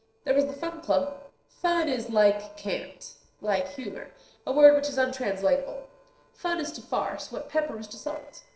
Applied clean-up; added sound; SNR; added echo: neural separator model SepFormer DNS4.